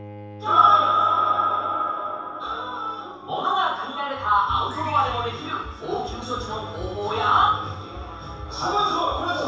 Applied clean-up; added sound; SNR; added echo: none; Bowed string instrument; 19 dB; reverberation time 0.7 s.